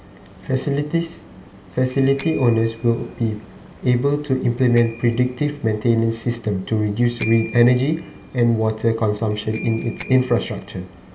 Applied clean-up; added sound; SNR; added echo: none; Bicycle bell; 13 dB; reverberation time 0.5 s.